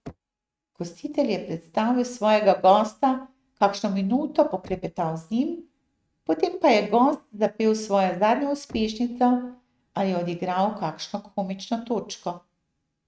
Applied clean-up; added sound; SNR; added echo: neural mask model RNNoise.